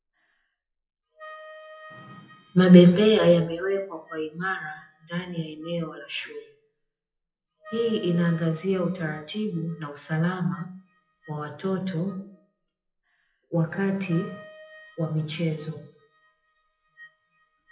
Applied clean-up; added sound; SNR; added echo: classical method WPE with log-MMSE.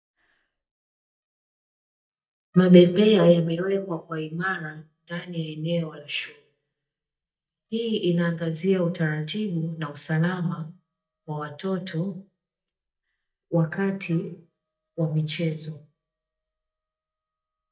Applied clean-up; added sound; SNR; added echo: neural mask model DeepFilterNet 3.